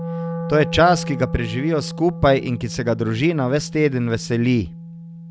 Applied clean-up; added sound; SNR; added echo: none; Wind instrument, woodwind instrument; 10 dB; none.